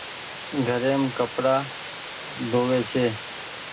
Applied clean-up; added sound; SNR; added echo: none; Water; 7 dB; reverberation time 0.2 s.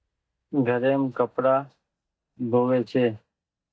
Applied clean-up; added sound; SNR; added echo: neural mask model DeepFilterNet 3.